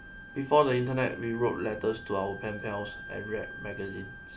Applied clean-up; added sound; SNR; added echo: none; Wind instrument, woodwind instrument; 14 dB; none.